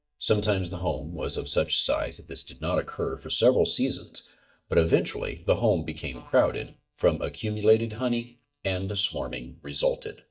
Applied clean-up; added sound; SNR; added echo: neural mask model DeepFilterNet 3.